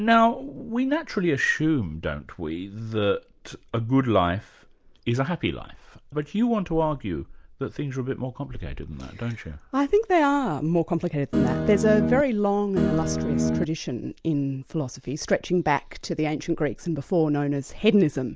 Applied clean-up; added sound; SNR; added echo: none; Guitar; -1 dB; none.